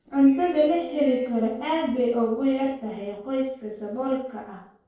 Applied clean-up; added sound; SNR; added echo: neural separator model SepFormer DNS4.